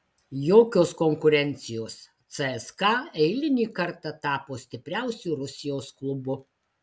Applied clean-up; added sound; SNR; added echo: none; none; none; none.